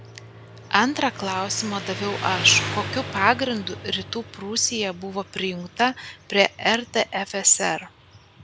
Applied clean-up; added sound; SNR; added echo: none; Motorcycle; 12 dB; none.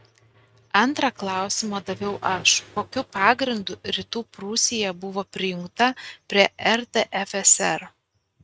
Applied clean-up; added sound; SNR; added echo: neural mask model RNNoise.